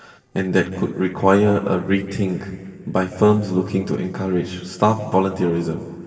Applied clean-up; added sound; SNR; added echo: neural separator model SepFormer DNS4.